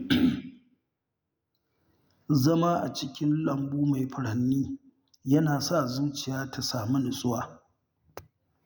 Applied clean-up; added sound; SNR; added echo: none; none; none; none.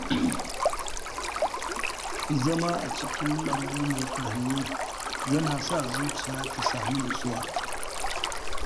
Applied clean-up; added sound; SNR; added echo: none; Stream; -1 dB; none.